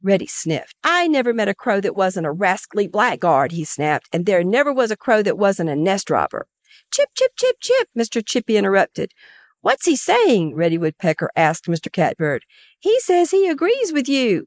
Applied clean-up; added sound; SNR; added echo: neural mask model Resemble Enhance denoiser.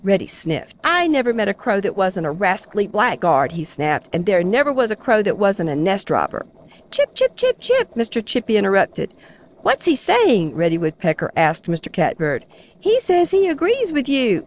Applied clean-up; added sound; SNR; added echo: neural separator model SepFormer DNS4.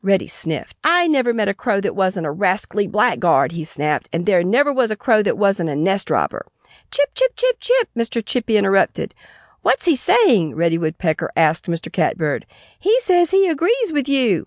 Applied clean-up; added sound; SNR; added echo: none; none; none; none.